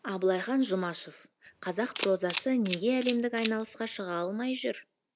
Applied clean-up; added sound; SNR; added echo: neural mask model Resemble Enhance denoiser.